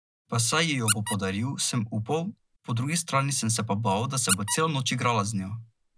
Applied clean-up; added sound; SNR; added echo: none; Squeak; 7 dB; none.